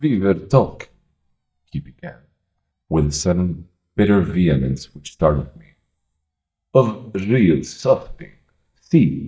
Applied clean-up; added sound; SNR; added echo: neural mask model DeepFilterNet 3.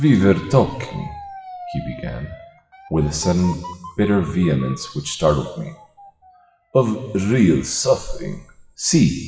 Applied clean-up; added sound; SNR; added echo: classical method WPE with log-MMSE.